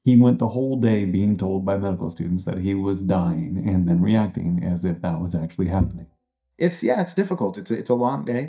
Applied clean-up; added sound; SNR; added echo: neural mask model DeepFilterNet 3.